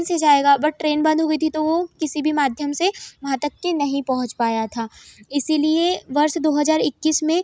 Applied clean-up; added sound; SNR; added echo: none; none; none; none.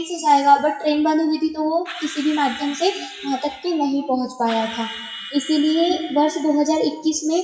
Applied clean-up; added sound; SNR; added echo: classical method WPE with log-MMSE.